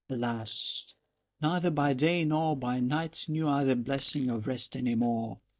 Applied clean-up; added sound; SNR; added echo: neural mask model DeepFilterNet 3.